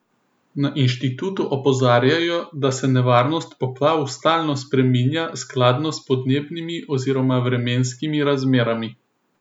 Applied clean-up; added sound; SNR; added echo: none; none; none; none.